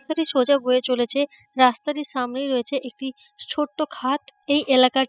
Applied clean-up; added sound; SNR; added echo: classical method spectral subtraction.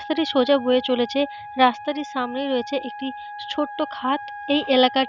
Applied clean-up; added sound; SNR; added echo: none; Wind instrument, woodwind instrument; 13 dB; none.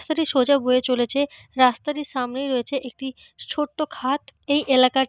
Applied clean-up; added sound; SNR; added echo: none; none; none; none.